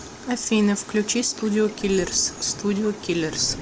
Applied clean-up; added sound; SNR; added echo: none; Stream / Bird vocalization, bird call, bird song; 16 dB; none.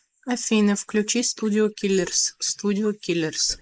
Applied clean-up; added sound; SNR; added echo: neural mask model Resemble Enhance denoiser.